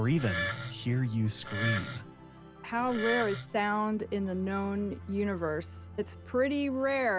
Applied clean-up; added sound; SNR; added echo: none; Wood; 6 dB; none.